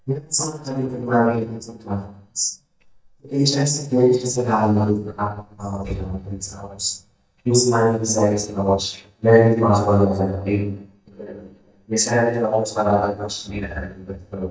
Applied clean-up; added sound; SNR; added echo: neural mask model DeepFilterNet 3.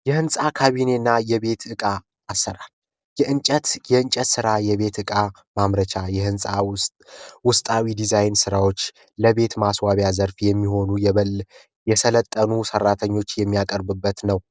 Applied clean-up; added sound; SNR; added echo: none; none; none; none.